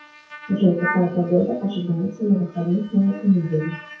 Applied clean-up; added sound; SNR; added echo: classical method WPE with log-MMSE.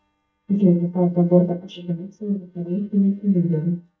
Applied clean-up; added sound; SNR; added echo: neural mask model DeepFilterNet 3.